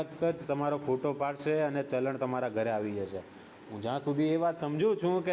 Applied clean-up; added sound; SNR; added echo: none; none; none; none.